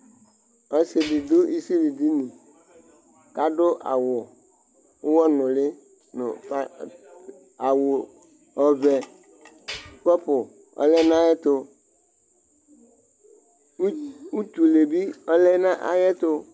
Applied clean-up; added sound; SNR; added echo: none; Tools; 14 dB; none.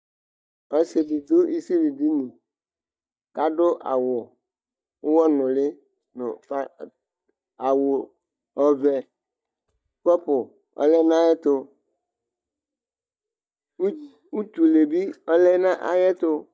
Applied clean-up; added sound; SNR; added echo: neural mask model DeepFilterNet 3.